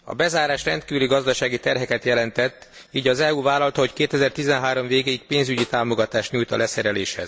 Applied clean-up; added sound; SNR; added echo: none; Snare drum; 16 dB; none.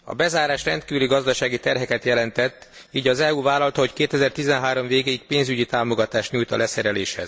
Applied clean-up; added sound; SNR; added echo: none; none; none; none.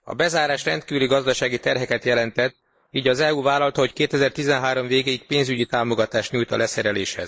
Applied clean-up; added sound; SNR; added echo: neural mask model Resemble Enhance denoiser.